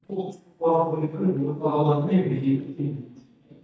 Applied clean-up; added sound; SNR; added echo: neural mask model DeepFilterNet 3.